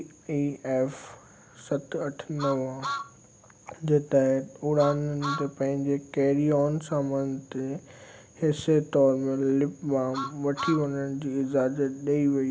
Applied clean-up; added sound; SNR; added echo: none; Truck; 11 dB; none.